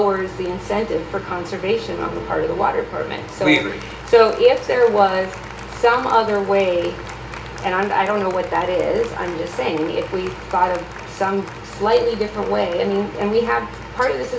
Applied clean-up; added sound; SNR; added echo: none; Applause; 19 dB; reverberation time 0.7 s.